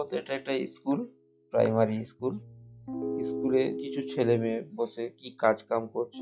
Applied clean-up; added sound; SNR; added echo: classical method log-MMSE.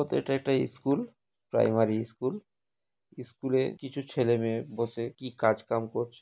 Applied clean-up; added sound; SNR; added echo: none; none; none; none.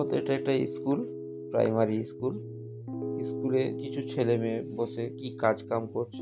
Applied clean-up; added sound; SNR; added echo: none; Piano; 7 dB; none.